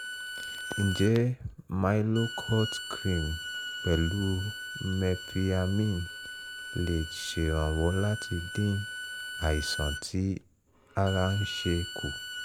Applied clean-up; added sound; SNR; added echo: none; Bowed string instrument; 9 dB; none.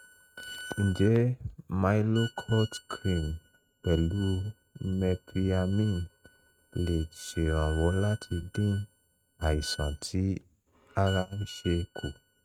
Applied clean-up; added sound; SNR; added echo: neural mask model RNNoise.